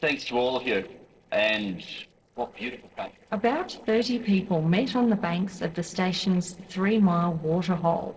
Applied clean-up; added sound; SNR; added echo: neural separator model SepFormer DNS4.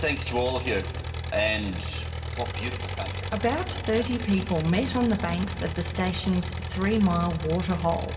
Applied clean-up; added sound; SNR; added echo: none; Engine; 5 dB; reverberation time 2.6 s.